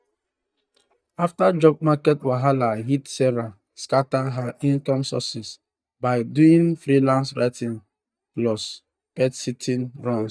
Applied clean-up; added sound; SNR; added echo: neural mask model DeepFilterNet 3.